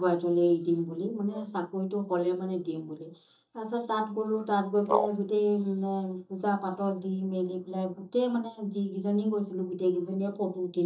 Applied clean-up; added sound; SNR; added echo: neural mask model DeepFilterNet 3.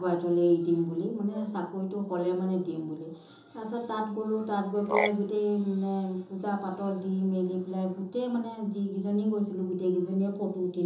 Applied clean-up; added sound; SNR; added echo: none; Frog; 6 dB; reverberation time 1.2 s.